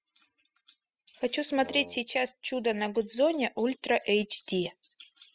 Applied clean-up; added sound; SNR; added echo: classical method spectral subtraction.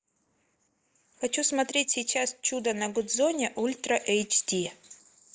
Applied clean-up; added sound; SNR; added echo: neural mask model Resemble Enhance denoiser.